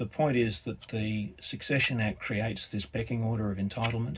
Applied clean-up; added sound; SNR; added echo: none; Tick-tock; 19 dB; reverberation time 0.4 s.